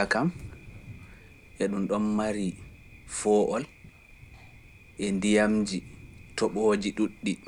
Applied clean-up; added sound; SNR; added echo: none; Thunder; 19 dB; none.